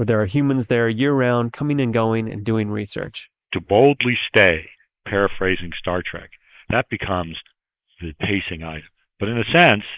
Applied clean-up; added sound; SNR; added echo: neural mask model Resemble Enhance denoiser.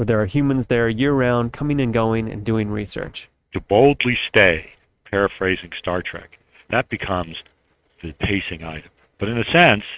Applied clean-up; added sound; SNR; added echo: neural mask model RNNoise.